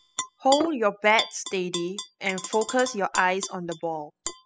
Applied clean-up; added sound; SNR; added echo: classical method spectral subtraction.